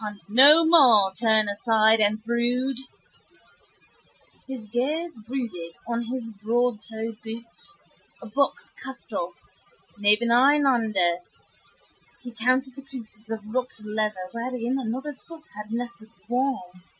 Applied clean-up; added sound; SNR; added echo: classical method Wiener filter.